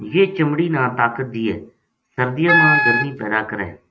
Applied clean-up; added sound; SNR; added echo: neural mask model RNNoise.